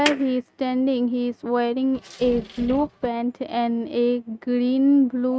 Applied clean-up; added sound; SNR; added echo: neural mask model RNNoise.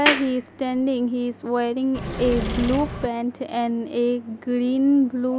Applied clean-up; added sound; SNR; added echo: none; Engine / Mechanisms + Clapping; 4 dB; none.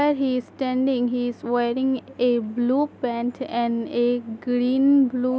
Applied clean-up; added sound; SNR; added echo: none; none; none; none.